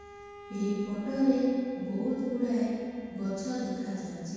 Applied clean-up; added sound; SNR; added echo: none; Bowed string instrument; 20 dB; reverberation time 2.1 s.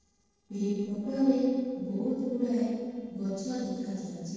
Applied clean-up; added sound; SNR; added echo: neural separator model SepFormer DNS4.